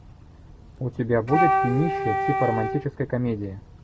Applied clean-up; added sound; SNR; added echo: none; Wind instrument, woodwind instrument; -1 dB; none.